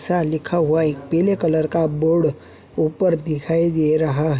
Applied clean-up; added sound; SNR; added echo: none; none; none; none.